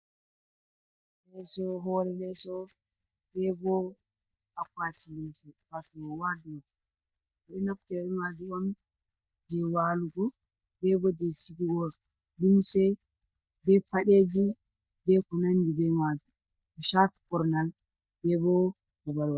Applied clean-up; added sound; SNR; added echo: neural mask model DeepFilterNet 3.